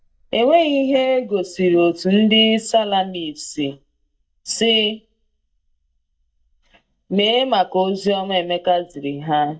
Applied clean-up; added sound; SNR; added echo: neural mask model DeepFilterNet 3.